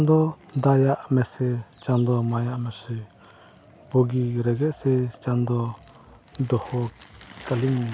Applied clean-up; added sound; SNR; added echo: none; none; none; none.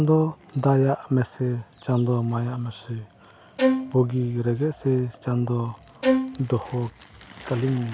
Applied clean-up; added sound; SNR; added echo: none; Bowed string instrument; 2 dB; none.